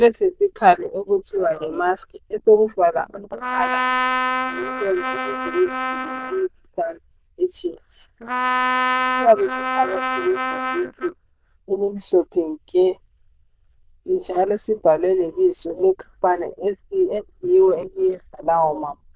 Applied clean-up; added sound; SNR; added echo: neural diffusion model UNIVERSE++.